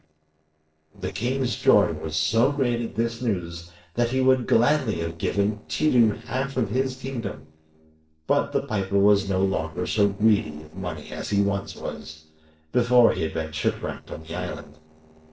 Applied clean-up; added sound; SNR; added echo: neural separator model SepFormer DNS4.